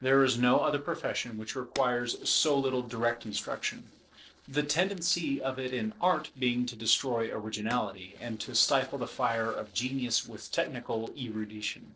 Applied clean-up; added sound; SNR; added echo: neural separator model SepFormer DNS4.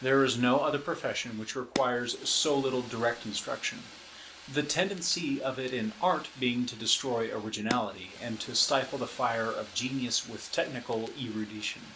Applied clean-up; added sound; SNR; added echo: none; Fire; 15 dB; none.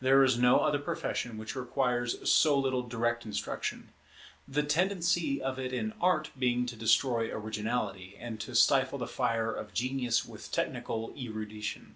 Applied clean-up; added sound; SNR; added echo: none; none; none; none.